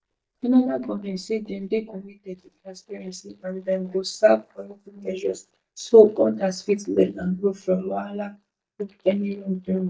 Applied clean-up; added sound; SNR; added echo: neural mask model DeepFilterNet 3.